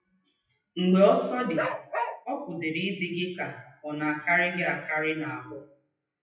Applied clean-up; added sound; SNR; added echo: classical method WPE with log-MMSE.